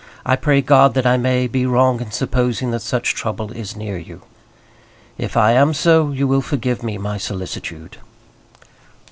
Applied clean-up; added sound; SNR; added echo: none; none; none; none.